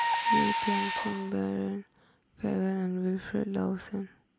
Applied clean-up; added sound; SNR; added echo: none; Mechanisms; 1 dB; none.